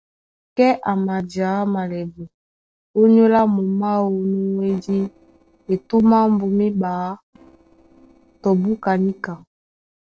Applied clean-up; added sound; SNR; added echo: neural separator model SepFormer DNS4.